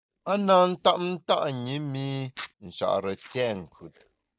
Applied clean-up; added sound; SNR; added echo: neural mask model DeepFilterNet 3.